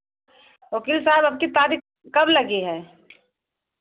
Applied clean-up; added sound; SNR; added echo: none; none; none; none.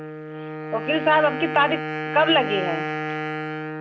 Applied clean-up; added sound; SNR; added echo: none; Wind instrument, woodwind instrument; 5 dB; none.